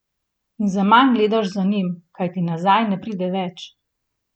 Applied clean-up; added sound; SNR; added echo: none; none; none; none.